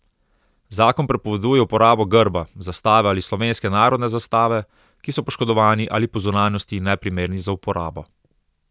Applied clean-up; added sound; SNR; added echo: none; none; none; none.